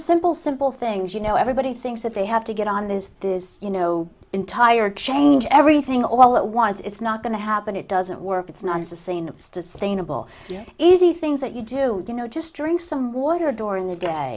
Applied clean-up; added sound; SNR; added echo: none; none; none; none.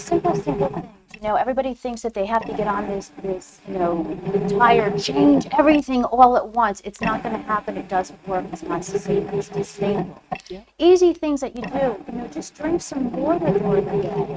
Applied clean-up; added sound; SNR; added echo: neural mask model RNNoise.